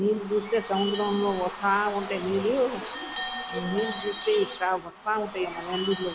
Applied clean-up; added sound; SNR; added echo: none; Bird / Bell; 6 dB; none.